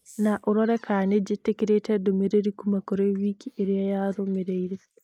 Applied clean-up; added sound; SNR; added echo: neural mask model Resemble Enhance denoiser.